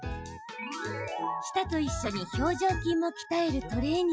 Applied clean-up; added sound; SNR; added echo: classical method Wiener filter.